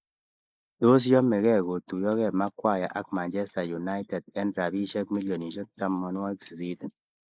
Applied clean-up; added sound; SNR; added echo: neural mask model Resemble Enhance denoiser.